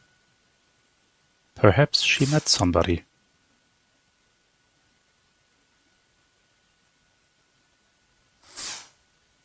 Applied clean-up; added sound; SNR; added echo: none; Fireworks; 14 dB; none.